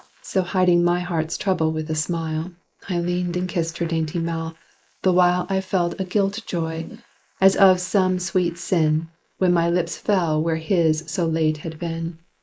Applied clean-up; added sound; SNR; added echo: neural mask model Resemble Enhance denoiser.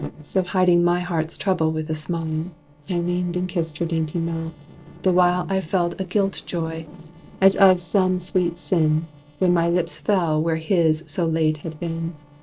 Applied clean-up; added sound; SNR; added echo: neural separator model SepFormer DNS4.